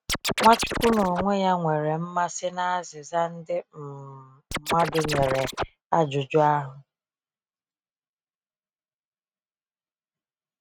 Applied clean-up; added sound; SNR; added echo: neural mask model RNNoise.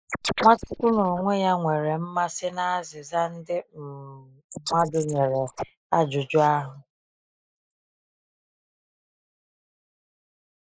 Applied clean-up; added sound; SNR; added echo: neural mask model Resemble Enhance denoiser.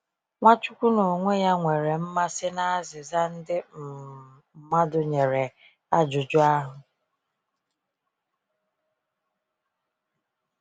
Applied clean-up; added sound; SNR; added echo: none; none; none; none.